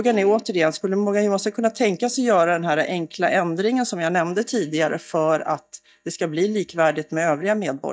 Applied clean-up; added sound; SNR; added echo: neural mask model DeepFilterNet 3.